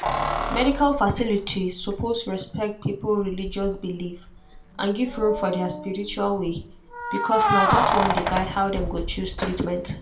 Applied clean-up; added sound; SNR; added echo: none; Keys jangling; 3 dB; reverberation time 0.3 s.